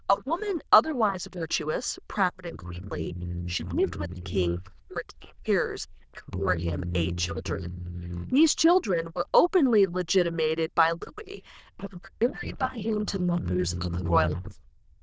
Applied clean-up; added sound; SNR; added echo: neural diffusion model UNIVERSE++.